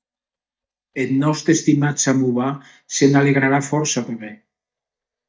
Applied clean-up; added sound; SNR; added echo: neural mask model DeepFilterNet 3.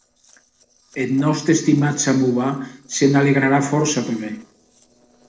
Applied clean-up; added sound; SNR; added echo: neural separator model SepFormer DNS4.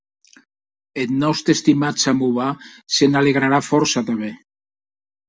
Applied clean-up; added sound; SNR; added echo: none; none; none; none.